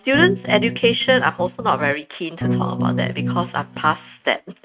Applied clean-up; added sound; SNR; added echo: neural mask model RNNoise.